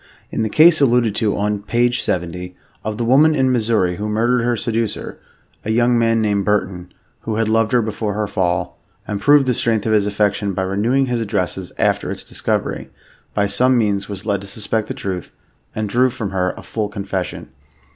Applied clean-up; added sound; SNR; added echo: none; none; none; none.